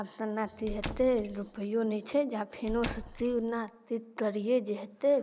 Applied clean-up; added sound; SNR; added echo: none; Squeak / Slam / Wood; 10 dB; none.